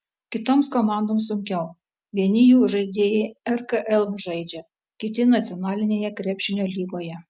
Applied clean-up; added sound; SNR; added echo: none; none; none; none.